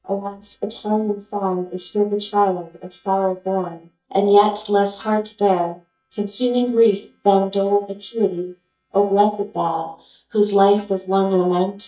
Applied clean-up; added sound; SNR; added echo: neural mask model DeepFilterNet 3.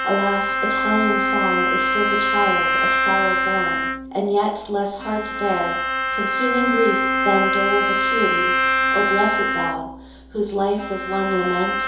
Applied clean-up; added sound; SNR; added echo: none; Bowed string instrument; -2 dB; reverberation time 2.8 s.